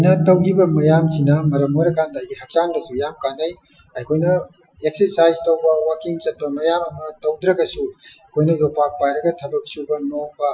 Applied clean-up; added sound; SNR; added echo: classical method Wiener filter.